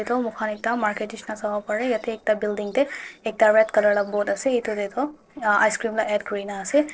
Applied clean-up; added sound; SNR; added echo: neural separator model SepFormer DNS4.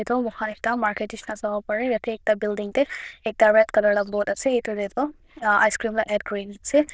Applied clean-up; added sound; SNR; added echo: neural diffusion model UNIVERSE++.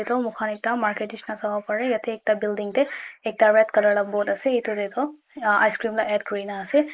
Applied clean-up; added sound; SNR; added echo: neural mask model Resemble Enhance denoiser.